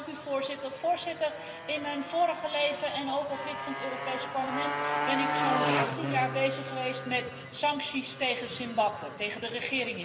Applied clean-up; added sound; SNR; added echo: none; Motorcycle; 3 dB; reverberation time 2.0 s.